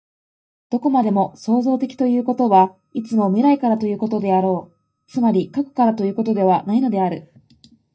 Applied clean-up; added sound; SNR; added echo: neural mask model DeepFilterNet 3.